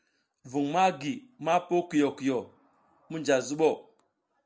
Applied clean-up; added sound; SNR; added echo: none; none; none; none.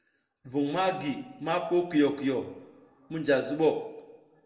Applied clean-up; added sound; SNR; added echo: none; none; none; reverberation time 0.9 s.